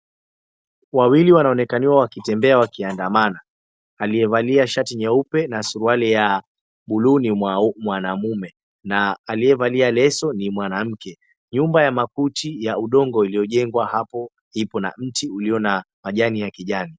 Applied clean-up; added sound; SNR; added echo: none; none; none; none.